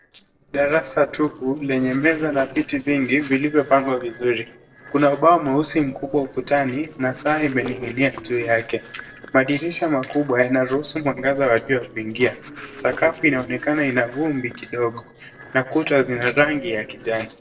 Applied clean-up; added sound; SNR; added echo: neural separator model SepFormer DNS4.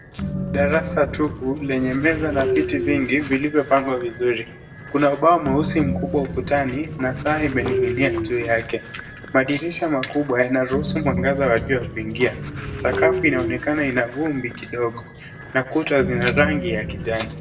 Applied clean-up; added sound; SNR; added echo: none; Train; 6 dB; reverberation time 0.5 s.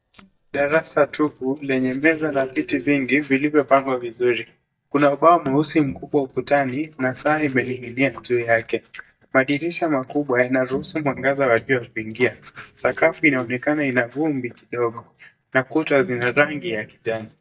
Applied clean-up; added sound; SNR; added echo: neural mask model DeepFilterNet 3.